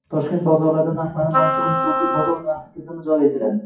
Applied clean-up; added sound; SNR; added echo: classical method WPE with log-MMSE.